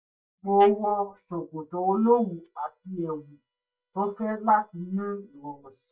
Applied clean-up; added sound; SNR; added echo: neural mask model DeepFilterNet 3.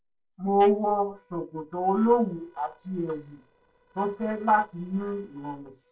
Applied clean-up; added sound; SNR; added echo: neural separator model SepFormer DNS4.